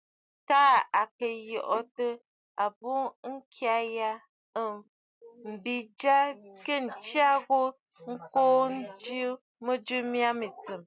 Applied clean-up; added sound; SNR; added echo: none; none; none; none.